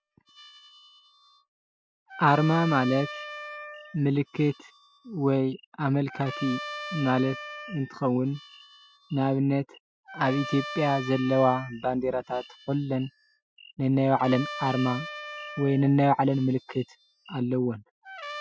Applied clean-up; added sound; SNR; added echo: classical method Wiener filter.